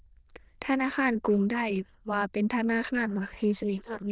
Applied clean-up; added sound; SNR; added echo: neural diffusion model UNIVERSE++.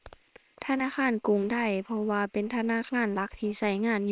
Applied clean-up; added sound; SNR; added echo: neural separator model SepFormer WHAM!.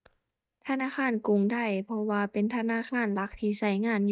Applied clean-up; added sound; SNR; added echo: neural mask model DeepFilterNet 3.